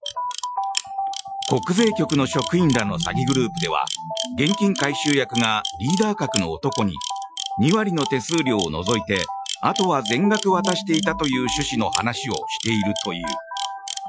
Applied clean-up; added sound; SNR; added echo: classical method Wiener filter.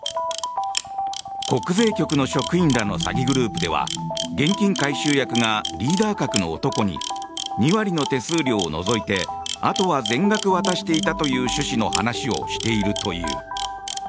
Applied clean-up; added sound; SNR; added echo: none; Camera; 11 dB; none.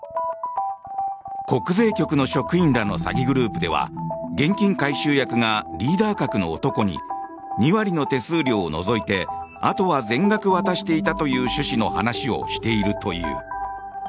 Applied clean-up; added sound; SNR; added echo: none; none; none; none.